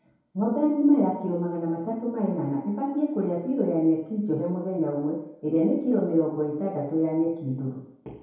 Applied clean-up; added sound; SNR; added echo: none; none; none; reverberation time 2.0 s.